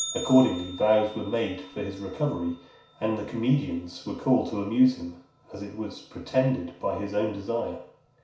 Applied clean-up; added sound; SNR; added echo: none; Bell; 18 dB; reverberation time 0.6 s.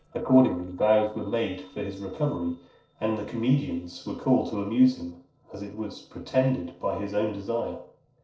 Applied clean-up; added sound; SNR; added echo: neural separator model SepFormer DNS4.